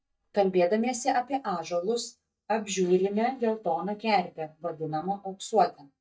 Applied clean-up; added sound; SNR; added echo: neural mask model DeepFilterNet 3.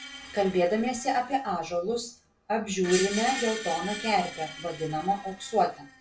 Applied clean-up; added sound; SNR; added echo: none; Screech; 11 dB; reverberation time 0.2 s.